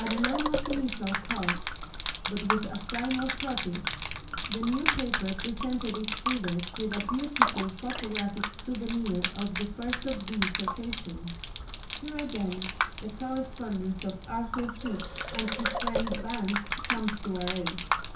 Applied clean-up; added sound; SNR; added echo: none; Gurgling / Liquid; -2 dB; reverberation time 0.7 s.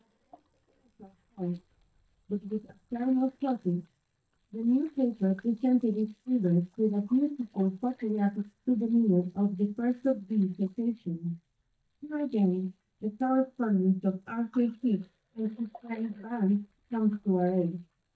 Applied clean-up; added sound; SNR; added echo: neural mask model DeepFilterNet 3.